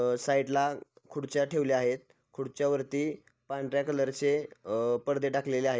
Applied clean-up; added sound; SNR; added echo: none; none; none; none.